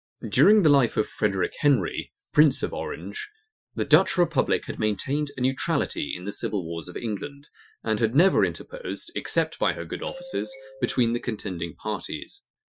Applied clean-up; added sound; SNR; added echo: classical method Wiener filter.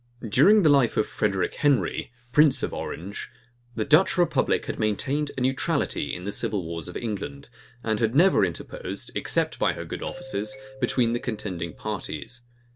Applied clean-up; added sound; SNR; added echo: none; Doorbell; 18 dB; none.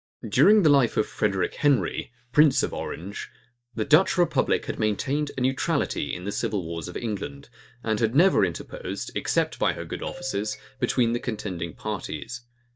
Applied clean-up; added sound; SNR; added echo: neural mask model DeepFilterNet 3.